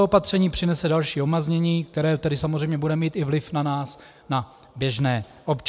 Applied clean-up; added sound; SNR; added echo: none; none; none; none.